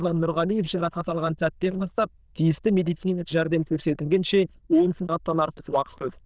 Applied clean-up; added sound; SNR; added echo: neural diffusion model UNIVERSE++.